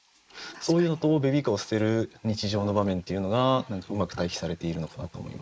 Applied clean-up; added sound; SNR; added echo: neural mask model Resemble Enhance denoiser.